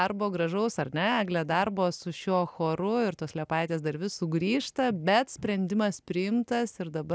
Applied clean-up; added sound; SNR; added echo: none; none; none; none.